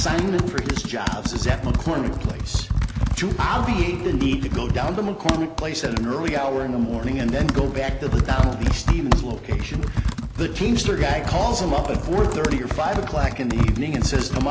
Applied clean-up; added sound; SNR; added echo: none; Computer keyboard; 0 dB; none.